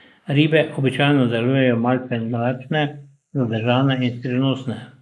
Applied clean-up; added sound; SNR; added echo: neural mask model Resemble Enhance denoiser.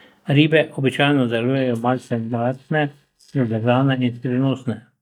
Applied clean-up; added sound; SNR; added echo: neural mask model DeepFilterNet 3.